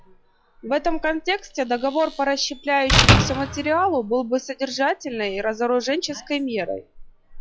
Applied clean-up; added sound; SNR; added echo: classical method log-MMSE.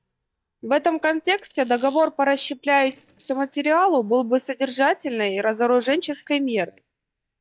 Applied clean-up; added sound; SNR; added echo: neural mask model DeepFilterNet 3.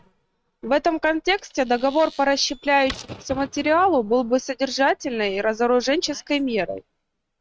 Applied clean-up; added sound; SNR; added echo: neural mask model RNNoise.